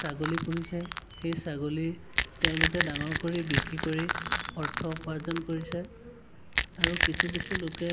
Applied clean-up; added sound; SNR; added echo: none; Crack / Crushing; -3 dB; none.